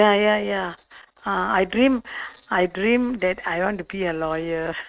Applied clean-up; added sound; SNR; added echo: neural mask model RNNoise.